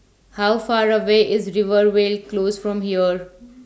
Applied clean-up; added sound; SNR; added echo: none; none; none; none.